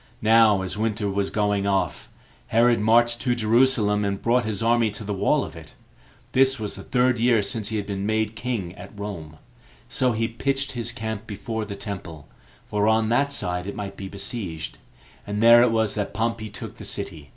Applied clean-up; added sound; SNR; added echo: none; none; none; none.